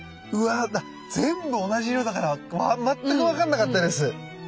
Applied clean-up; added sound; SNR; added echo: none; none; none; none.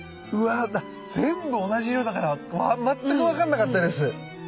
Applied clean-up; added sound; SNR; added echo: none; Wind instrument, woodwind instrument; 20 dB; none.